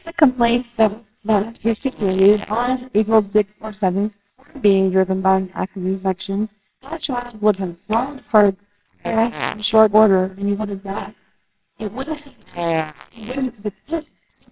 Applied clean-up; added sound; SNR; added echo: neural separator model SepFormer WHAMR!.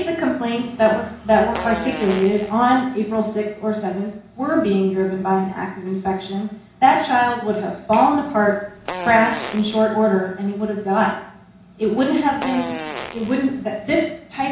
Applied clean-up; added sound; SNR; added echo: none; Fart; 11 dB; reverberation time 0.6 s.